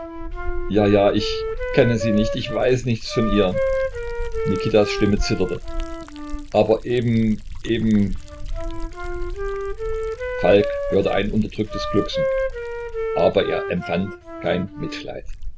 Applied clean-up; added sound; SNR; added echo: none; Liquid + Wind instrument, woodwind instrument; 4 dB; none.